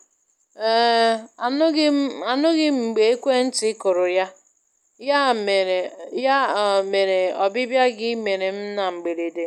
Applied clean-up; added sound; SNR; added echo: none; none; none; none.